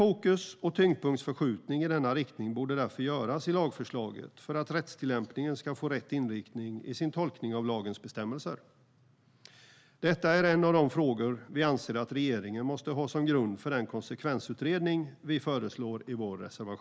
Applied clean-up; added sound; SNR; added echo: none; none; none; none.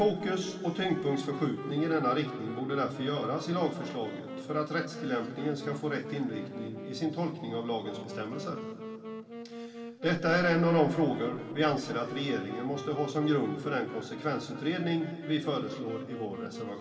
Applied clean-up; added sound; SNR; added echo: none; Wind instrument, woodwind instrument; 12 dB; reverberation time 2.7 s.